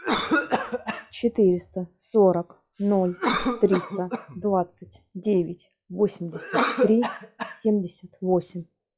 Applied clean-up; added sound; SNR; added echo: classical method log-MMSE.